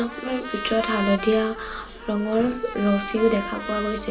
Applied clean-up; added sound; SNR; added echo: none; Trumpet; 10 dB; reverberation time 0.2 s.